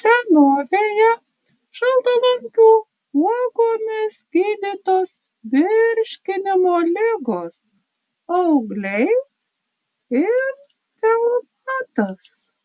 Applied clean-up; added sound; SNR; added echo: none; none; none; none.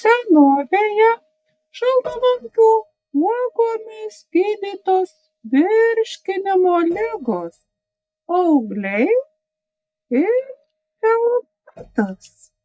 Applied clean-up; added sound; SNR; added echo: neural mask model DeepFilterNet 3.